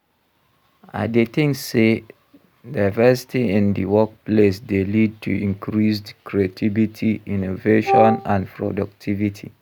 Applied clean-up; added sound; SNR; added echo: none; Wind instrument, woodwind instrument; -1 dB; none.